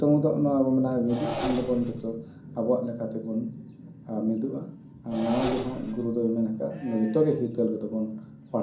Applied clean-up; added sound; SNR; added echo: none; Engine; 13 dB; reverberation time 0.6 s.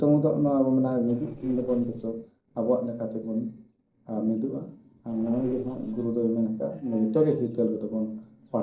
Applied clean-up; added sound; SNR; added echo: neural separator model SepFormer DNS4.